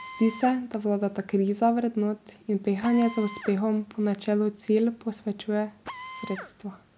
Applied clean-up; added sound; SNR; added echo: none; Drill; 18 dB; none.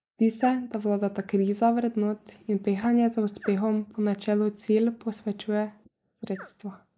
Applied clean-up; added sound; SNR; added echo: neural mask model Resemble Enhance denoiser.